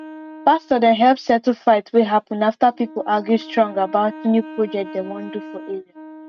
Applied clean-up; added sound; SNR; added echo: neural mask model RNNoise.